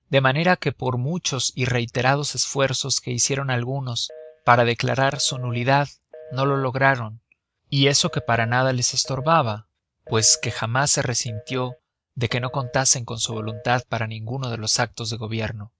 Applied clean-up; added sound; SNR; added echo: neural mask model RNNoise.